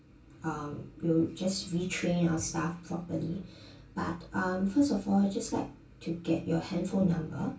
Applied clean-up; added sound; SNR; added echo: none; none; none; reverberation time 0.2 s.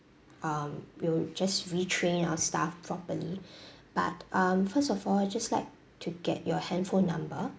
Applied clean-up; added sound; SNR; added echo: none; none; none; none.